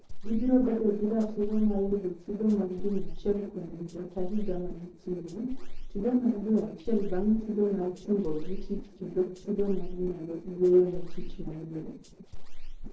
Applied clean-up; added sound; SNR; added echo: neural separator model SepFormer DNS4.